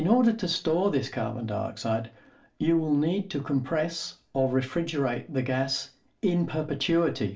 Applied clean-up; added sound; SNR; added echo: none; none; none; reverberation time 0.2 s.